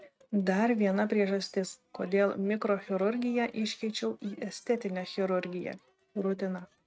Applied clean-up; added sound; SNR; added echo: neural mask model RNNoise.